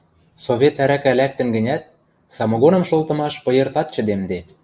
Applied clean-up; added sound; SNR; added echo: none; none; none; none.